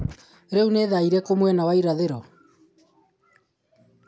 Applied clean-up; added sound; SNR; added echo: none; none; none; none.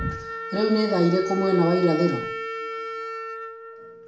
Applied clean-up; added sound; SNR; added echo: none; Wind instrument, woodwind instrument; 8 dB; reverberation time 0.5 s.